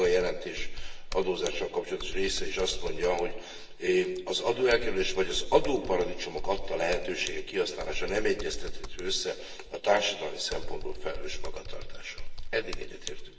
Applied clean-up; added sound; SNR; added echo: none; Computer keyboard; 3 dB; reverberation time 0.9 s.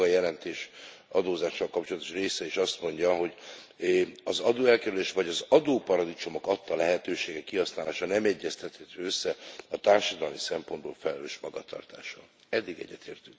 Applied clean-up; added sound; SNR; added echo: none; none; none; none.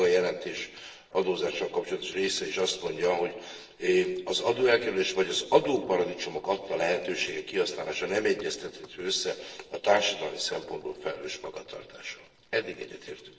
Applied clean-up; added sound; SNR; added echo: neural separator model SepFormer DNS4.